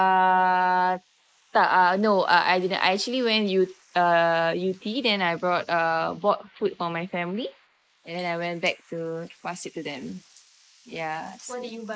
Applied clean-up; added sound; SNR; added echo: neural mask model Resemble Enhance denoiser.